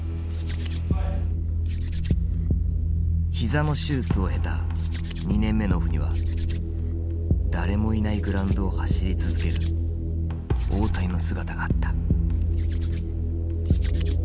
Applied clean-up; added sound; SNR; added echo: none; Hands; 18 dB; none.